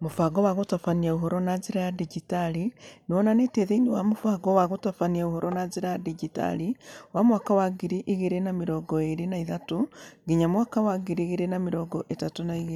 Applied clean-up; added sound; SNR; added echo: none; Tap; 17 dB; none.